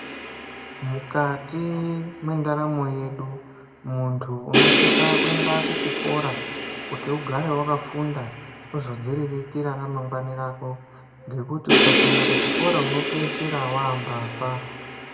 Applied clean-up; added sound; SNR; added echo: none; Crash cymbal; -2 dB; reverberation time 1.3 s.